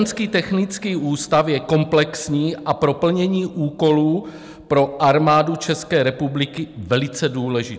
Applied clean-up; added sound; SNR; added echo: none; none; none; none.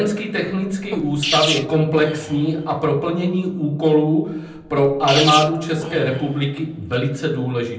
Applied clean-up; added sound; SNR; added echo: none; Sneeze; 10 dB; reverberation time 0.6 s.